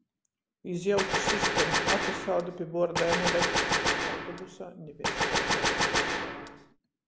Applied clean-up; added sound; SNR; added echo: none; Gunshot, gunfire; -5 dB; none.